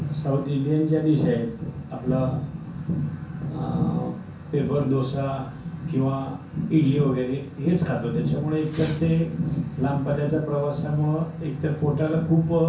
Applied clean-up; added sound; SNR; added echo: none; Fireworks; 17 dB; reverberation time 0.6 s.